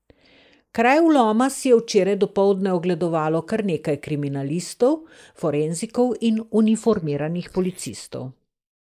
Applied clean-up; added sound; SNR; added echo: neural mask model Resemble Enhance denoiser.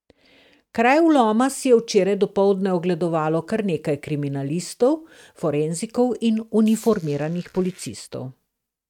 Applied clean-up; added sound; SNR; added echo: neural mask model RNNoise.